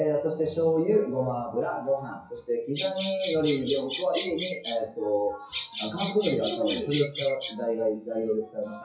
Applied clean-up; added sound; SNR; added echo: classical method WPE with log-MMSE.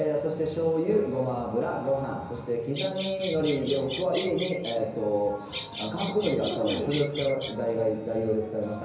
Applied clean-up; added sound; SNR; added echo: none; Bird vocalization, bird call, bird song; 11 dB; reverberation time 1.0 s.